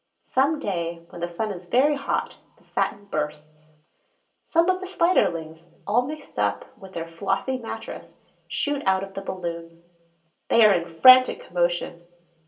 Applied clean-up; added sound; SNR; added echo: none; none; none; reverberation time 0.2 s.